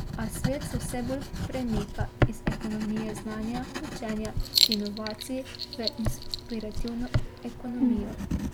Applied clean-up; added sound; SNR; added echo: none; Writing; -4 dB; none.